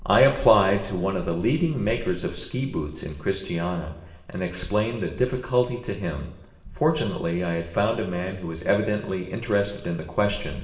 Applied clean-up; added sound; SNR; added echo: none; none; none; reverberation time 1.0 s.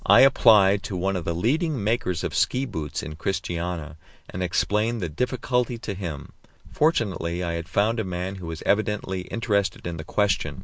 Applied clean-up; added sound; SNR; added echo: none; none; none; none.